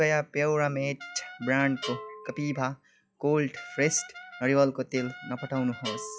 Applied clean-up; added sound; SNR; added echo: classical method log-MMSE.